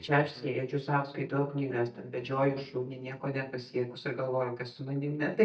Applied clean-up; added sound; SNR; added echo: neural mask model DeepFilterNet 3.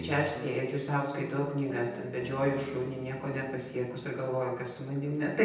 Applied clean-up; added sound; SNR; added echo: none; Guitar; 13 dB; reverberation time 0.9 s.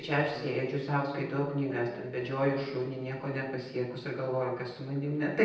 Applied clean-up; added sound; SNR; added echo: neural separator model SepFormer DNS4.